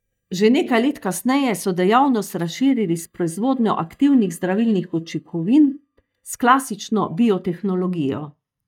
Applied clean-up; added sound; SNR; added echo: neural mask model DeepFilterNet 3.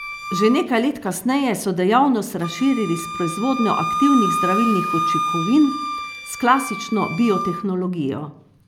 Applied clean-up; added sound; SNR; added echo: none; Wind instrument, woodwind instrument; 6 dB; none.